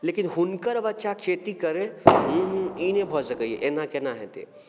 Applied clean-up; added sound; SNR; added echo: none; Fireworks; -3 dB; none.